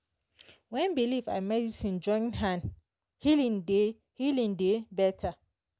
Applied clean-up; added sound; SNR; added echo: none; none; none; none.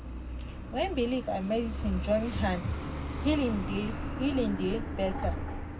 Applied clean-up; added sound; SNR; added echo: none; Truck; 4 dB; reverberation time 0.3 s.